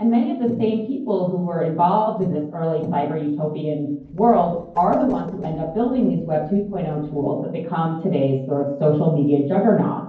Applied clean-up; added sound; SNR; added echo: neural separator model SepFormer DNS4.